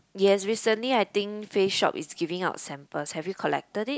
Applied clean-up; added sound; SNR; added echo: none; none; none; none.